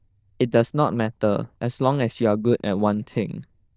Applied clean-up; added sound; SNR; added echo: neural diffusion model UNIVERSE++.